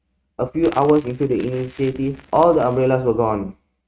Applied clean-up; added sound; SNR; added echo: neural mask model RNNoise.